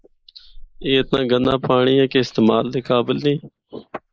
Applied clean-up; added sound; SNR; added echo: neural mask model Resemble Enhance denoiser.